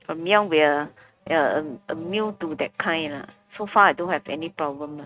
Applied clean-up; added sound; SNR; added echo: neural mask model RNNoise.